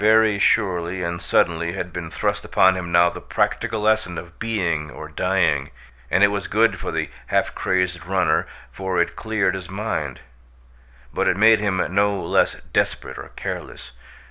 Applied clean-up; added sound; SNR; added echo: none; none; none; none.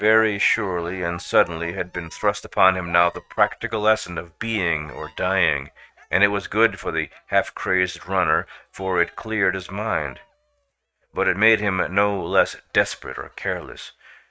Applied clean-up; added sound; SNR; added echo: neural mask model RNNoise.